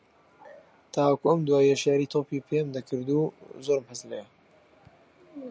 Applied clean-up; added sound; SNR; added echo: none; none; none; none.